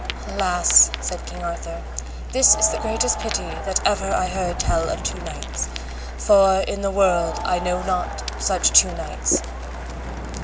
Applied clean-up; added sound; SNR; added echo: none; Ocean + Crowd; 10 dB; none.